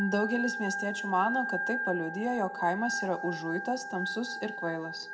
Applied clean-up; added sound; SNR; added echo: none; Organ; 4 dB; reverberation time 1.1 s.